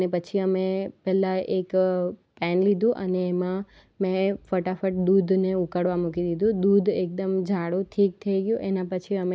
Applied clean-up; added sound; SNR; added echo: none; none; none; none.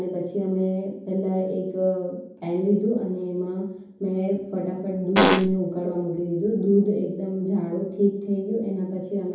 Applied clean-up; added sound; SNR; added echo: none; Fart; -5 dB; reverberation time 0.9 s.